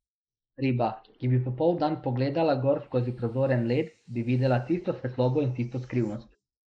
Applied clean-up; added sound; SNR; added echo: neural mask model Resemble Enhance denoiser.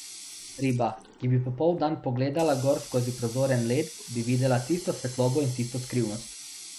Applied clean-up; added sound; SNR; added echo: none; Water tap, faucet; 16 dB; none.